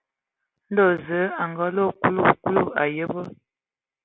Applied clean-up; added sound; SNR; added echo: none; none; none; none.